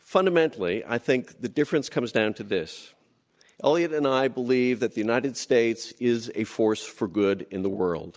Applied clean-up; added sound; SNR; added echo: none; none; none; none.